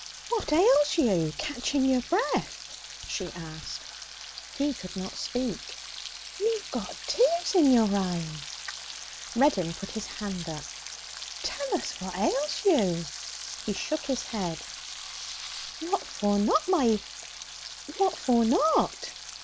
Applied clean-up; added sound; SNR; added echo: none; Frying (food); 12 dB; none.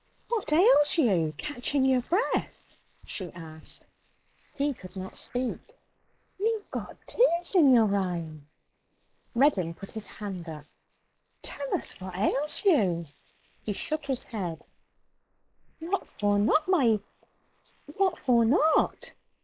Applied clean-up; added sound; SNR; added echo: neural mask model Resemble Enhance denoiser.